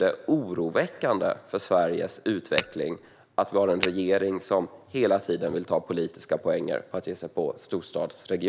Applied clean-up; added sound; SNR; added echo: none; Tap / Glass; 7 dB; none.